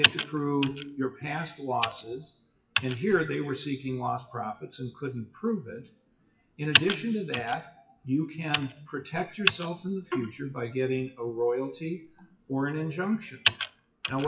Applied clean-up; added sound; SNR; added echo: classical method WPE with log-MMSE.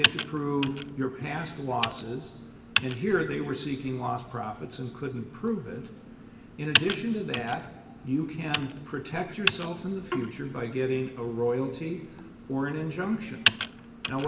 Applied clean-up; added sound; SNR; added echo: none; Computer keyboard; 2 dB; reverberation time 1.2 s.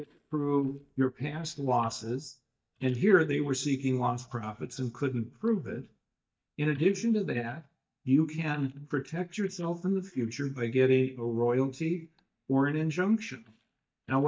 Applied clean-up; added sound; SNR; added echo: neural mask model DeepFilterNet 3.